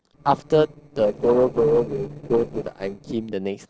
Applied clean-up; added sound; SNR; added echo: neural separator model SepFormer DNS4.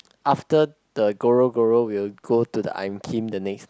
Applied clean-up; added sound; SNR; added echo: none; none; none; none.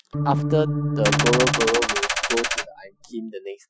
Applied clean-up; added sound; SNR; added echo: classical method Wiener filter.